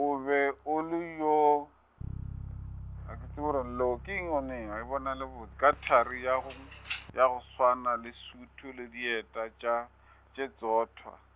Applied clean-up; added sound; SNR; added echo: none; Bass guitar; 16 dB; none.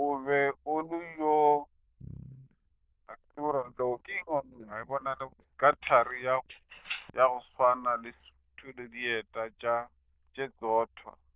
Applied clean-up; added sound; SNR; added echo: neural diffusion model UNIVERSE++.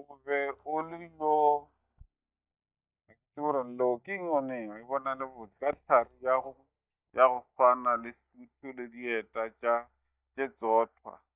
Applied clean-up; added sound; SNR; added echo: neural mask model DeepFilterNet 3.